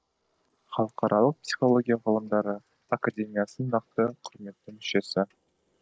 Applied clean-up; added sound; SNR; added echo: neural mask model Resemble Enhance denoiser.